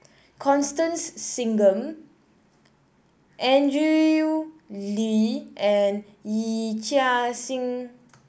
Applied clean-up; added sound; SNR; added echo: none; none; none; none.